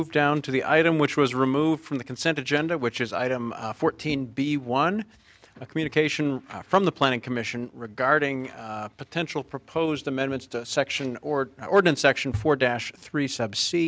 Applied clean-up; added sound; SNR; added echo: none; none; none; none.